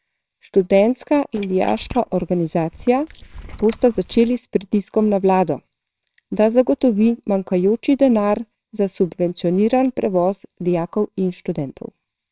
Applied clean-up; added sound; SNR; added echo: neural separator model SepFormer WHAMR!.